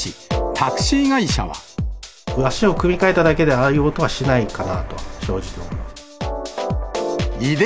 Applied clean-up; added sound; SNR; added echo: none; none; none; none.